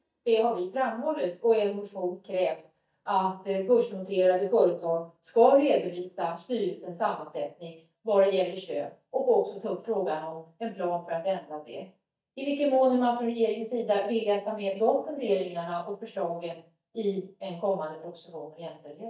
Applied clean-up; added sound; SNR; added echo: neural mask model DeepFilterNet 3.